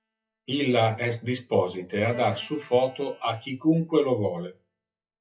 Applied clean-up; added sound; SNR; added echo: classical method WPE with log-MMSE.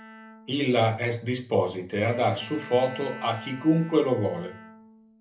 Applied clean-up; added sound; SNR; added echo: none; Bowed string instrument; 18 dB; reverberation time 0.3 s.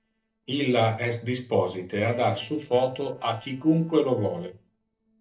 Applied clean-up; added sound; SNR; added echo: neural separator model SepFormer DNS4.